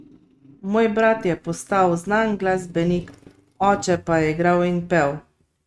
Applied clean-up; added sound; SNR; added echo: neural mask model RNNoise.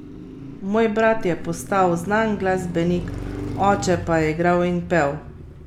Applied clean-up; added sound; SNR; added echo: none; Car passing by; 11 dB; none.